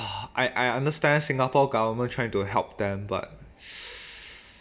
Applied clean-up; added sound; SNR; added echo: none; none; none; none.